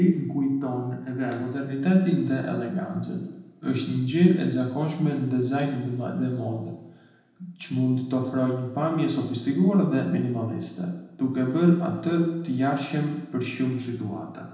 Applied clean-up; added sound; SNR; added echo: none; none; none; reverberation time 0.9 s.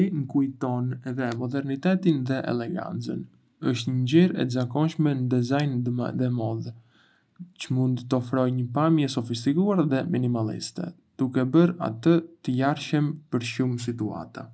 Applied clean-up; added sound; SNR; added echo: none; none; none; none.